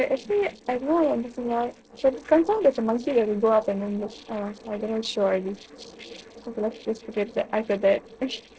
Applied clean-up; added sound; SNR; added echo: neural separator model SepFormer DNS4.